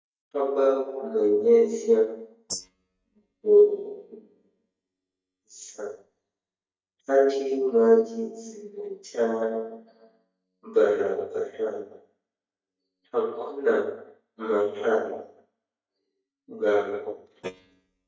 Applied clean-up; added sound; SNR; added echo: neural mask model DeepFilterNet 3.